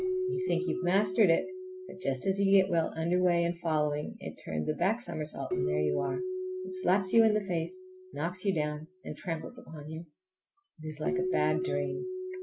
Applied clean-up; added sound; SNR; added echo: none; Keyboard (musical); 6 dB; none.